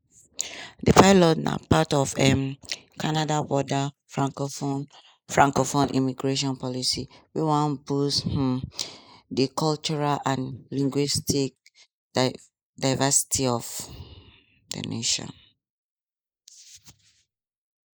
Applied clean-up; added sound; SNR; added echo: neural mask model Resemble Enhance denoiser.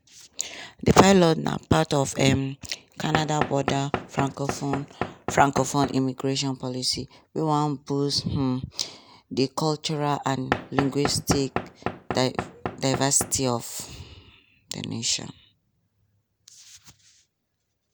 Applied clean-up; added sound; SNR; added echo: none; Knock / Wood; 6 dB; none.